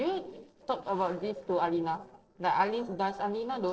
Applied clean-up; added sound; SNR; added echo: neural separator model SepFormer DNS4.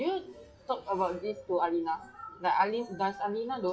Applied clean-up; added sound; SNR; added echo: classical method WPE with log-MMSE.